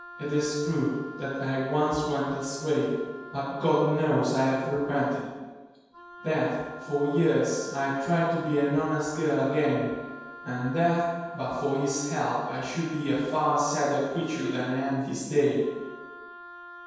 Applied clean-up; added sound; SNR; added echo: none; Wind instrument, woodwind instrument; 17 dB; reverberation time 1.2 s.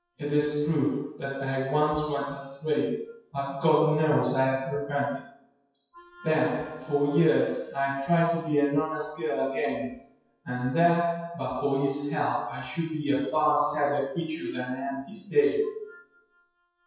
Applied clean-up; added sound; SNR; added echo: classical method WPE with log-MMSE.